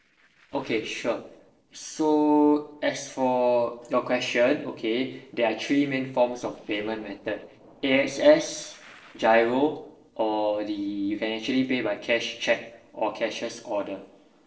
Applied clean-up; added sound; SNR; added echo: neural separator model SepFormer DNS4.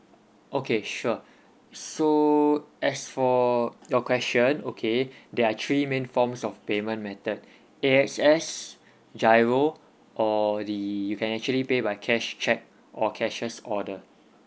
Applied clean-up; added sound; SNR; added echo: none; none; none; none.